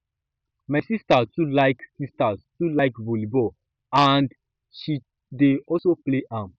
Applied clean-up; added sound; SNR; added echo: none; none; none; none.